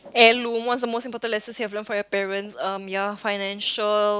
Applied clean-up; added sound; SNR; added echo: none; none; none; none.